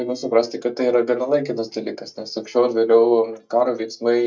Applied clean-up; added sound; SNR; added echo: neural mask model DeepFilterNet 3.